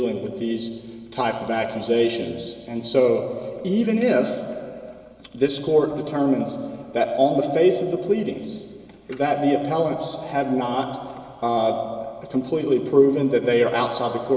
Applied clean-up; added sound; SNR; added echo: none; none; none; reverberation time 2.9 s.